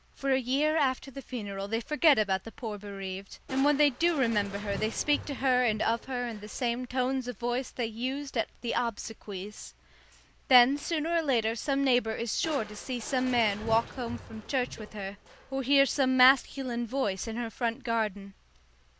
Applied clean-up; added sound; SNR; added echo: none; Crushing; 18 dB; none.